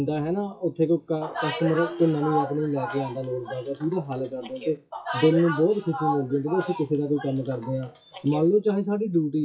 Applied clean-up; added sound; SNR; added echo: classical method WPE with log-MMSE.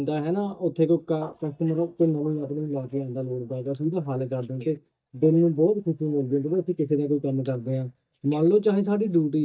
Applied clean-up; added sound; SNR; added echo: neural mask model DeepFilterNet 3.